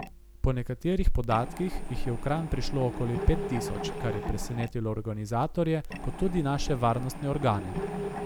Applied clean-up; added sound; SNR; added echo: none; Mechanisms; 10 dB; none.